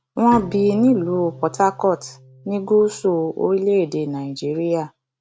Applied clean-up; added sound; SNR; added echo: none; Bowed string instrument; 20 dB; none.